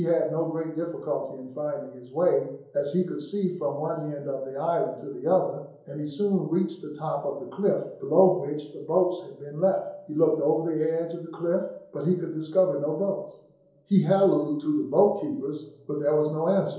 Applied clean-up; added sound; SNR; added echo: none; none; none; reverberation time 2.8 s.